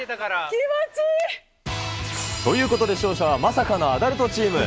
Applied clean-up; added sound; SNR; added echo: none; none; none; none.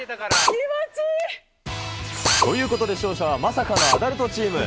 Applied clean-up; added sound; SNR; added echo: none; Drill; -1 dB; none.